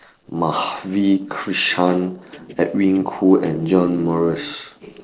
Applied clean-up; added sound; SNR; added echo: neural separator model SepFormer DNS4.